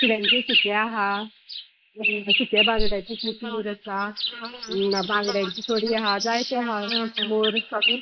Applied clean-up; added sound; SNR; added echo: neural mask model Resemble Enhance denoiser.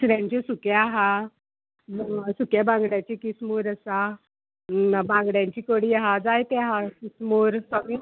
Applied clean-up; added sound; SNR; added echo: none; none; none; none.